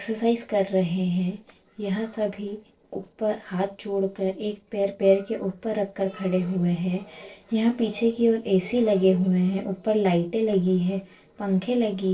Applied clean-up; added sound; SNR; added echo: neural separator model SepFormer DNS4.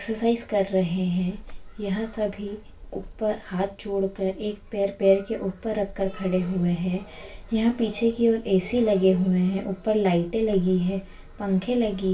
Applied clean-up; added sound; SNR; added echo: none; Purr; 18 dB; reverberation time 0.2 s.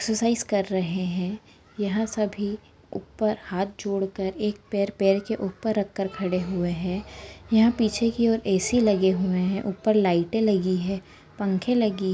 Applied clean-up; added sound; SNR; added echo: none; none; none; none.